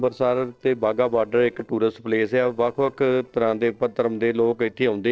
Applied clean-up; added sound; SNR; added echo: neural separator model SepFormer DNS4.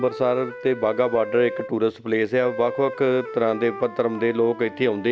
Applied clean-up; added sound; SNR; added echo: none; Wind instrument, woodwind instrument; 13 dB; none.